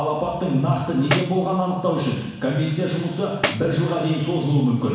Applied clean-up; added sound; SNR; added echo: none; Tambourine; 3 dB; reverberation time 1.1 s.